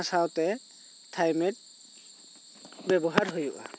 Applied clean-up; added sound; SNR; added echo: none; none; none; none.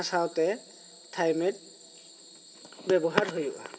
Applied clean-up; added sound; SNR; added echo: none; none; none; reverberation time 2.3 s.